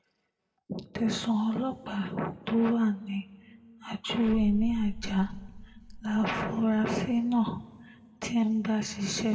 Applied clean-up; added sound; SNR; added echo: none; Boom; 10 dB; reverberation time 1.3 s.